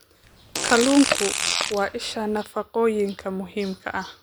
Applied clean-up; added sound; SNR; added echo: none; Fart; 3 dB; none.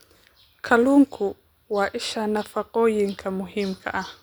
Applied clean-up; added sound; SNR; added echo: none; none; none; none.